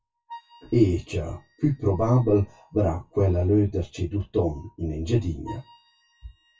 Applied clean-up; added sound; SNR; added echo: classical method WPE with log-MMSE.